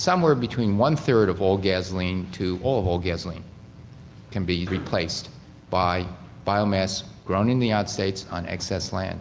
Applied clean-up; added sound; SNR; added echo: none; none; none; none.